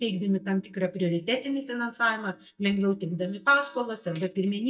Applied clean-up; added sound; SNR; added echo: neural mask model DeepFilterNet 3.